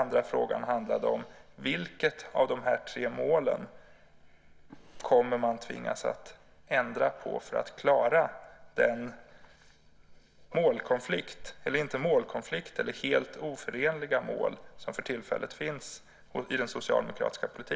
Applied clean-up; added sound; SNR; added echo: none; none; none; none.